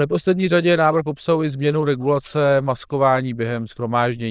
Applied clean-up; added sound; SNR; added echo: neural diffusion model UNIVERSE++.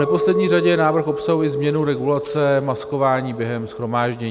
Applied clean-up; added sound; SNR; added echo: none; Chink, clink; 6 dB; none.